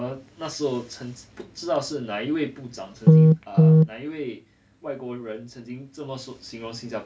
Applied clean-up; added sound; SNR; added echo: none; none; none; none.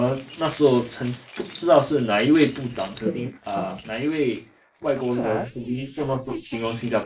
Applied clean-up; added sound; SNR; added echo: neural mask model Resemble Enhance denoiser.